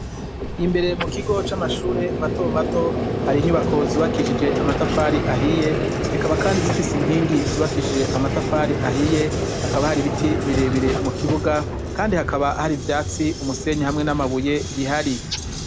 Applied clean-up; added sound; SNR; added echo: none; Vehicle; 1 dB; none.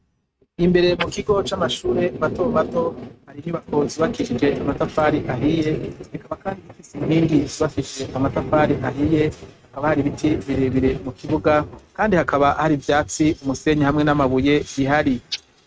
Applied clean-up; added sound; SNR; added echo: neural mask model RNNoise.